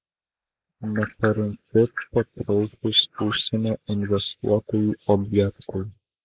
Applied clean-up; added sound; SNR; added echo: neural mask model Resemble Enhance denoiser.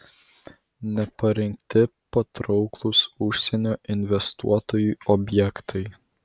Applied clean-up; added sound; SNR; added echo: none; none; none; none.